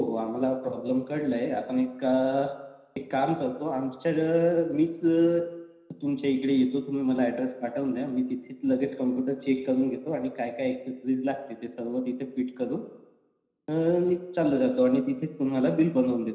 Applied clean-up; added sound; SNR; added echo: none; none; none; reverberation time 0.9 s.